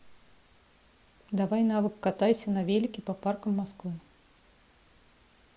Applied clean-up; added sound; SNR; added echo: none; none; none; none.